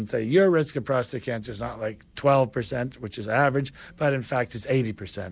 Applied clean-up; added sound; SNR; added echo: none; none; none; none.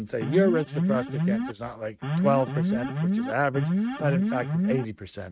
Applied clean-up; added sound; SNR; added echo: neural mask model RNNoise.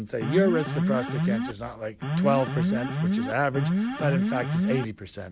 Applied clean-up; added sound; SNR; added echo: none; Alarm; -2 dB; none.